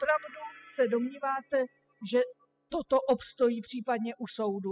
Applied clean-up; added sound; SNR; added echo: classical method spectral subtraction.